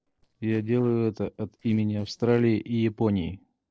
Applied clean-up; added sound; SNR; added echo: neural separator model SepFormer DNS4.